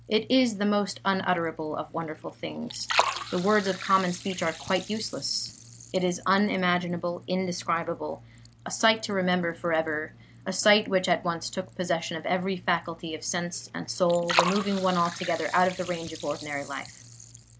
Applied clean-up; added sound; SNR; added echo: none; Liquid; 10 dB; none.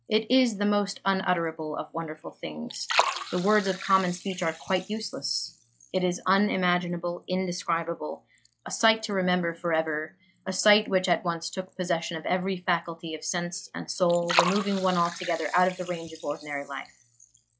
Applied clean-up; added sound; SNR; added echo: classical method log-MMSE.